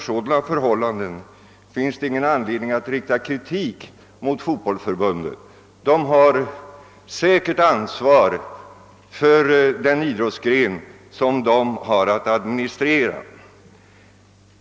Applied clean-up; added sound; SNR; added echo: none; none; none; none.